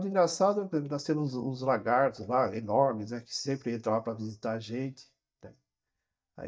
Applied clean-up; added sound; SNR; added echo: neural mask model DeepFilterNet 3.